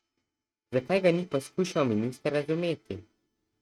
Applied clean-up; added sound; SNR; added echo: neural mask model RNNoise.